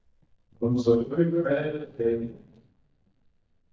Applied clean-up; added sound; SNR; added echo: neural mask model DeepFilterNet 3.